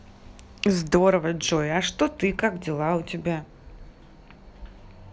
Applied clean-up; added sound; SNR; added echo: none; none; none; none.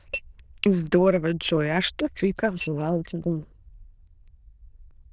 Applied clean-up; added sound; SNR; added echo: neural diffusion model UNIVERSE++.